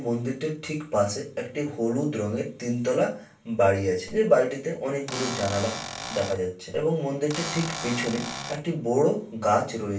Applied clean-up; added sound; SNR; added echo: none; Cupboard open or close / Door; 8 dB; reverberation time 0.3 s.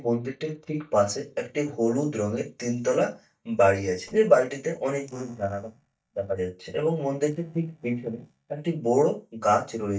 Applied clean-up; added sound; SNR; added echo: neural mask model DeepFilterNet 3.